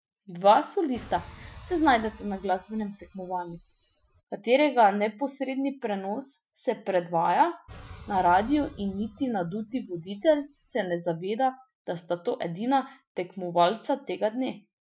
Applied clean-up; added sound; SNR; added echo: classical method Wiener filter.